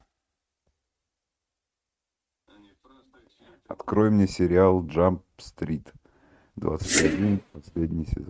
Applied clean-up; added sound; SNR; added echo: neural mask model RNNoise.